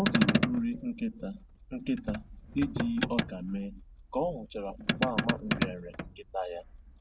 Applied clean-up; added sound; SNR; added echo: none; Motor vehicle (road); 0 dB; none.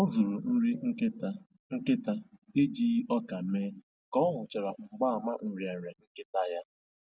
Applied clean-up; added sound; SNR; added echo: none; none; none; none.